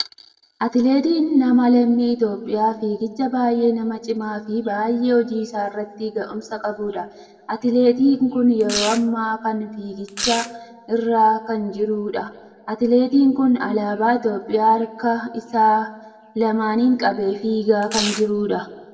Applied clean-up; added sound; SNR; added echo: none; Domestic sounds, home sounds; 8 dB; reverberation time 1.2 s.